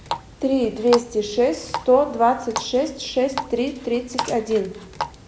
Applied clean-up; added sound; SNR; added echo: none; Water tap, faucet; 11 dB; none.